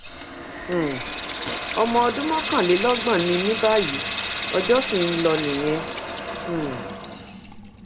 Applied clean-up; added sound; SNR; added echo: none; Sink (filling or washing) / Water tap, faucet; 3 dB; none.